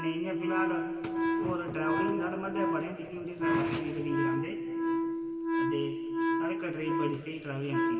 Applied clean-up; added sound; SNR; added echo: none; Wind instrument, woodwind instrument; -4 dB; reverberation time 2.6 s.